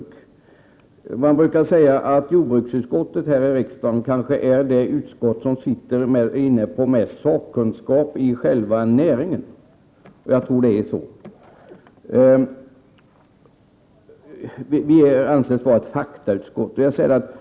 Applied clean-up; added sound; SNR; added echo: none; none; none; none.